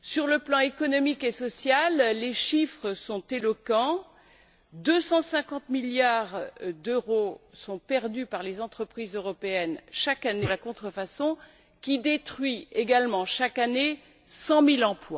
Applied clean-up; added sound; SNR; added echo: none; none; none; none.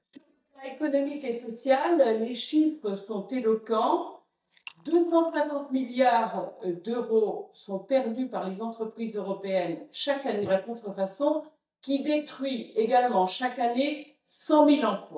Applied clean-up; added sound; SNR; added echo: neural mask model DeepFilterNet 3.